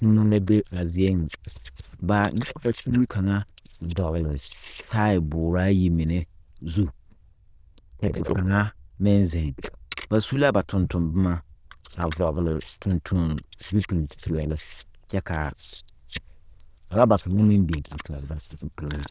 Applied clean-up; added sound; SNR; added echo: neural diffusion model UNIVERSE++.